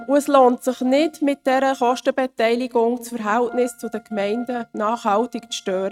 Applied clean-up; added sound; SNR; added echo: neural mask model RNNoise.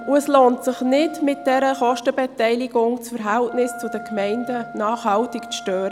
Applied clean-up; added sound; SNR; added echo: none; Wind instrument, woodwind instrument; 16 dB; none.